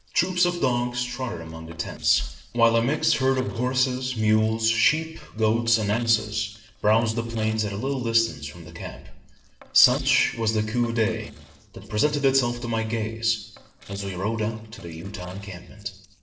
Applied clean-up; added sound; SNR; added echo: neural separator model SepFormer DNS4.